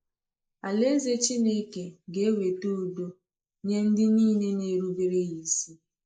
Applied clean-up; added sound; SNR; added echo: neural mask model Resemble Enhance denoiser.